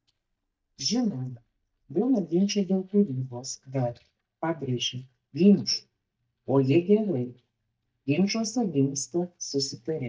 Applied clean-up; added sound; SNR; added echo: neural mask model DeepFilterNet 3.